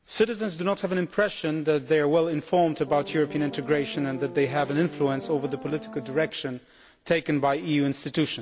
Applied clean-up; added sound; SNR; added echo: none; Piano; 13 dB; none.